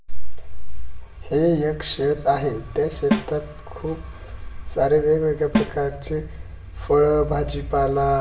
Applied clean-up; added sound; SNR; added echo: none; Snare drum; 8 dB; reverberation time 0.8 s.